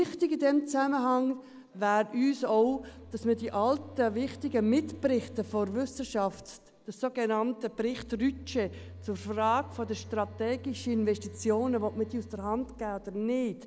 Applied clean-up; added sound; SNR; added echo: none; Telephone; 19 dB; none.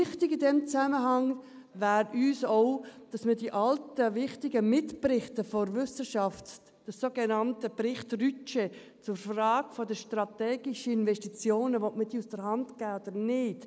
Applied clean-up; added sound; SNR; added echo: none; none; none; none.